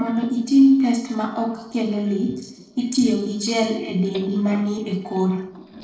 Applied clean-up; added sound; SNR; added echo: neural separator model SepFormer DNS4.